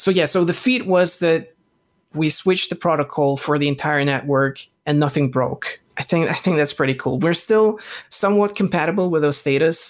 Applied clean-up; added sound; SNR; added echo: none; none; none; none.